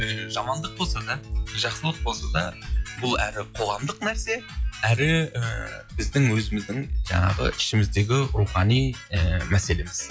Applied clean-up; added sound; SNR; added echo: classical method log-MMSE.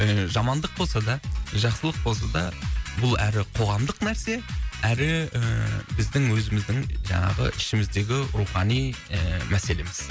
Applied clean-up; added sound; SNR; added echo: none; none; none; none.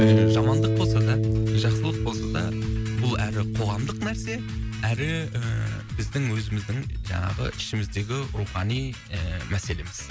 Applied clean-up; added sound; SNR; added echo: none; Harp; -1 dB; none.